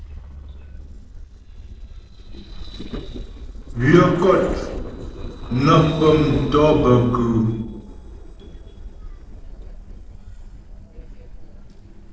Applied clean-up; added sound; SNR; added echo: neural separator model SepFormer DNS4.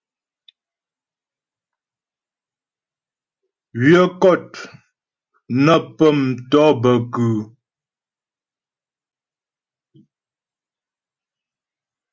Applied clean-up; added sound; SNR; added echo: none; none; none; none.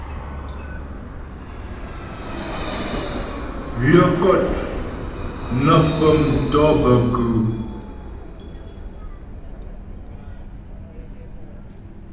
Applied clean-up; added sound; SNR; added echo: none; Vehicle; 7 dB; reverberation time 0.9 s.